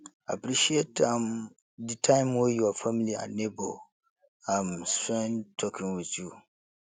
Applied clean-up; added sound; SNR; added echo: none; none; none; none.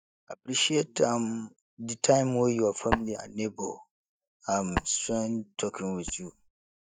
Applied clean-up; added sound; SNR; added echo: neural mask model DeepFilterNet 3.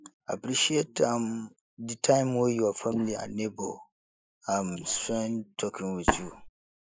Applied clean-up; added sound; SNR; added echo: neural mask model Resemble Enhance denoiser.